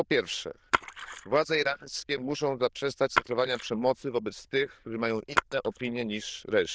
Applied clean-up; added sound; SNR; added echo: neural diffusion model UNIVERSE++.